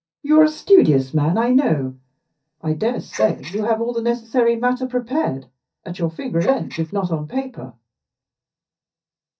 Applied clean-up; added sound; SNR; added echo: neural mask model DeepFilterNet 3.